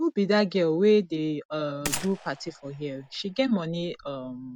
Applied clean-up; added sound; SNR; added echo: none; Gunshot, gunfire; 13 dB; none.